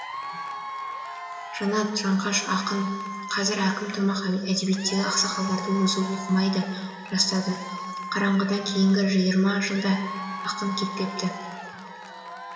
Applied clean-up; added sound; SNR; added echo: none; Applause / Crowd / Cheering; 11 dB; reverberation time 2.9 s.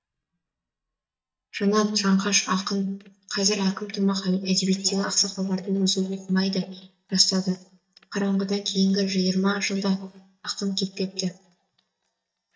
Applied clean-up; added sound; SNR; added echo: neural mask model DeepFilterNet 3.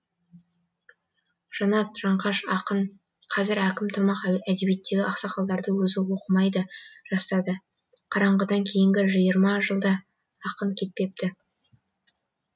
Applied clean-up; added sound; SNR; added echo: none; none; none; none.